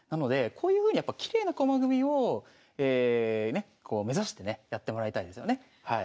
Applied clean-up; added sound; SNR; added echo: none; none; none; none.